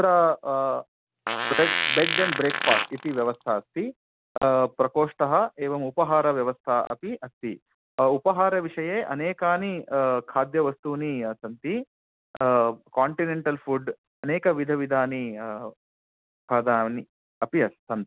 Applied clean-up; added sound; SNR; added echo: none; Fart; 2 dB; none.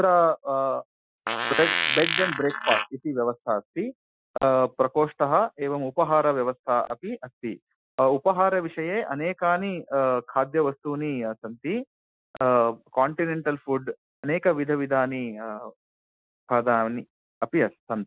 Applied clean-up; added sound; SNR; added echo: classical method Wiener filter.